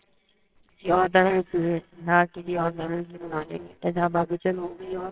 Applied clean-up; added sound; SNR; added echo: neural separator model SepFormer WHAMR!.